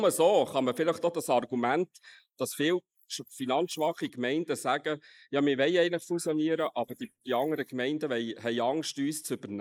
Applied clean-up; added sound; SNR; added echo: neural mask model Resemble Enhance denoiser.